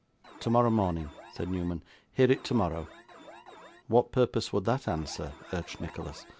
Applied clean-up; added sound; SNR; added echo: none; Alarm; 20 dB; none.